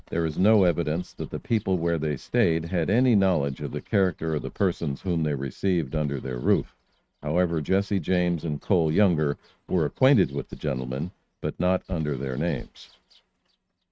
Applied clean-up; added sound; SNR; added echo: neural mask model RNNoise.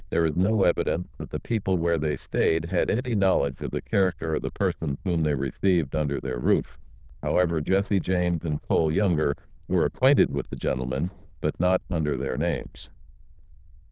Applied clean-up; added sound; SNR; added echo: neural diffusion model UNIVERSE++.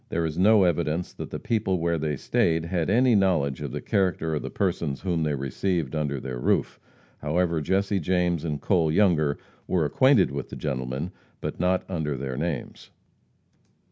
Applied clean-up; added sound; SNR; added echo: none; none; none; none.